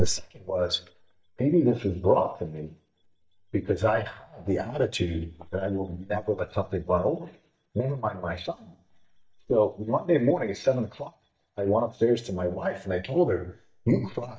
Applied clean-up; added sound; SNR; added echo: neural mask model DeepFilterNet 3.